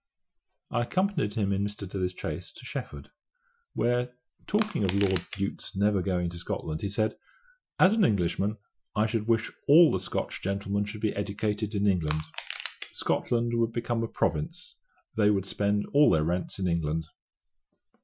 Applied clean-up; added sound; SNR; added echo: classical method Wiener filter.